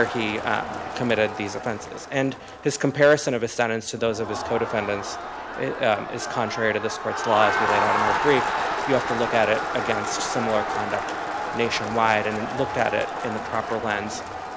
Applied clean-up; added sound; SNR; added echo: none; Crowd; 3 dB; none.